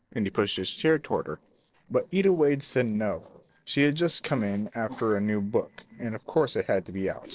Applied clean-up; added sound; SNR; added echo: neural separator model SepFormer DNS4.